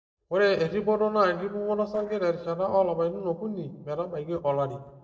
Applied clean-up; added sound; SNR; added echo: neural separator model SepFormer DNS4.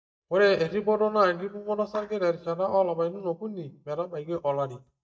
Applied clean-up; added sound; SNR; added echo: neural mask model DeepFilterNet 3.